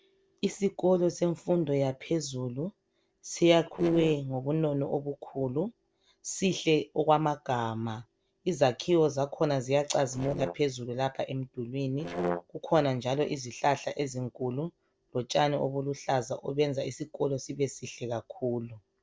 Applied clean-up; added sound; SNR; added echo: neural separator model SepFormer DNS4.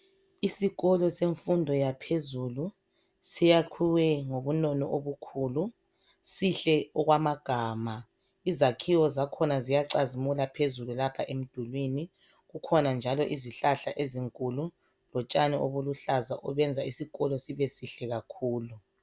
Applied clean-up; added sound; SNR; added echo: none; none; none; none.